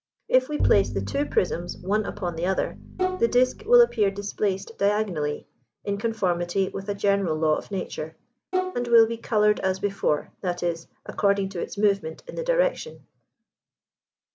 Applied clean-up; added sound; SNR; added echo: none; Bowed string instrument + Bowed string instrument; 6 dB; none.